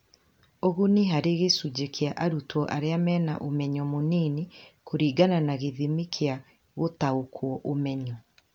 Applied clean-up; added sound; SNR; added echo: none; none; none; none.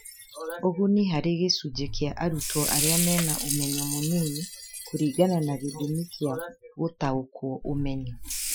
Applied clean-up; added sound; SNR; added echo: classical method Wiener filter.